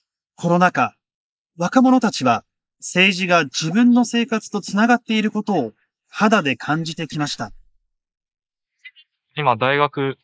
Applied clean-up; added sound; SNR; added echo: neural mask model Resemble Enhance denoiser.